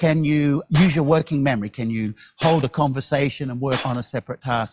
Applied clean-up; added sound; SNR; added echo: classical method log-MMSE.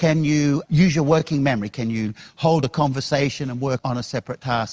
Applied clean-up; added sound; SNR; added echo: none; none; none; none.